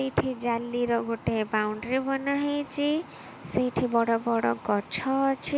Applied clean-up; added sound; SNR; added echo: none; none; none; none.